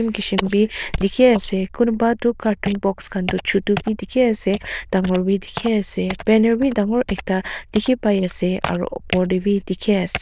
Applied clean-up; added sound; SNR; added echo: neural diffusion model UNIVERSE++.